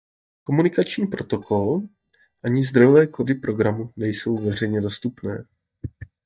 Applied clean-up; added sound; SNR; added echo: neural mask model DeepFilterNet 3.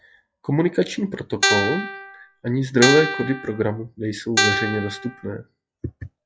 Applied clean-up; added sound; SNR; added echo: classical method log-MMSE.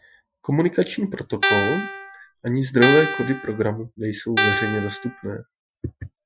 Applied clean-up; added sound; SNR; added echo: classical method Wiener filter.